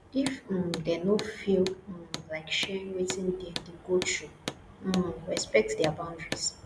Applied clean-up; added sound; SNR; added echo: none; Hammer; 11 dB; none.